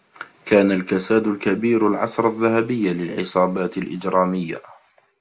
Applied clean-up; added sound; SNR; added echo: none; none; none; none.